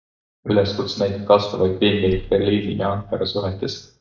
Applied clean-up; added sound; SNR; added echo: neural mask model DeepFilterNet 3.